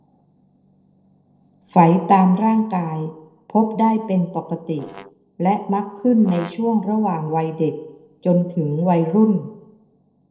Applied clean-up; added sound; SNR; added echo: neural separator model SepFormer DNS4.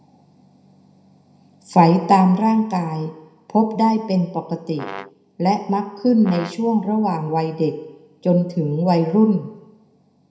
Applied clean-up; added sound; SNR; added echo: none; Brass instrument; 16 dB; reverberation time 0.8 s.